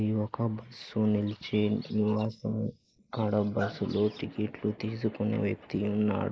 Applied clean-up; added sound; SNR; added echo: neural mask model Resemble Enhance denoiser.